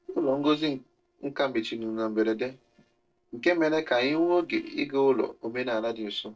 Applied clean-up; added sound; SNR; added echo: neural separator model SepFormer DNS4.